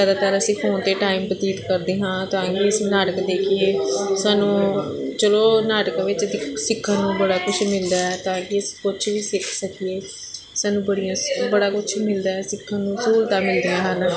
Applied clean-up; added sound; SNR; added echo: none; none; none; none.